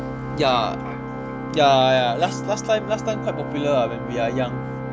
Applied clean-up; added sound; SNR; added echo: none; Organ; 6 dB; none.